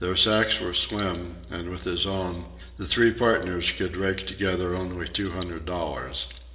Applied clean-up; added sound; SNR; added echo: none; none; none; reverberation time 1.1 s.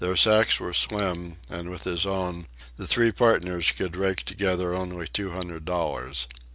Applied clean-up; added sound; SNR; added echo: none; none; none; none.